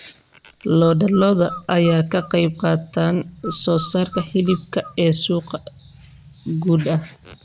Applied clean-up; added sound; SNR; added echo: none; Bird; 17 dB; none.